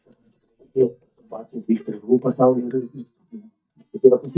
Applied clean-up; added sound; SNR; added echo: neural mask model DeepFilterNet 3.